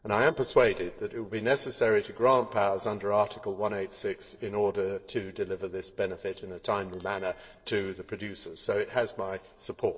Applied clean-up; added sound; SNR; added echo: neural separator model SepFormer DNS4.